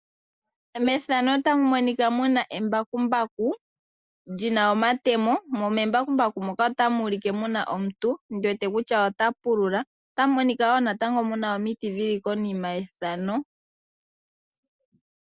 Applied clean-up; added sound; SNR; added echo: neural mask model Resemble Enhance denoiser.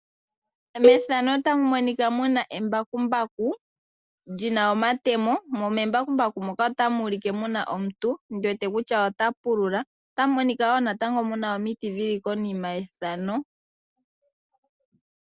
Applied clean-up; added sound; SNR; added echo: neural separator model SepFormer DNS4.